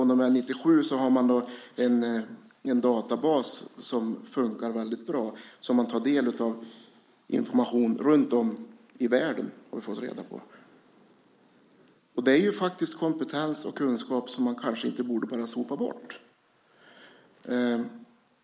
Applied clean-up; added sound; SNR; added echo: neural mask model Resemble Enhance denoiser.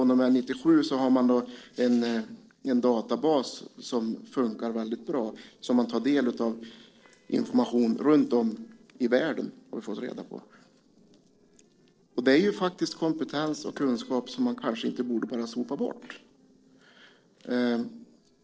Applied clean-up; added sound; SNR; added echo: neural separator model SepFormer DNS4.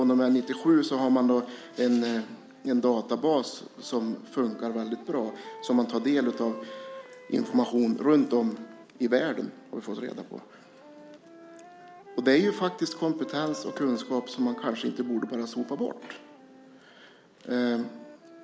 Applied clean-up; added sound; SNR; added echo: none; Wind instrument, woodwind instrument; 19 dB; none.